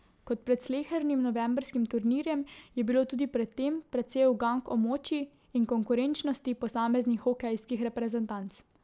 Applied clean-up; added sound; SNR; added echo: none; none; none; none.